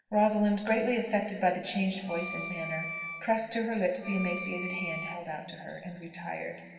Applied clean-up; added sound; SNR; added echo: none; Wind instrument, woodwind instrument; 9 dB; reverberation time 2.4 s.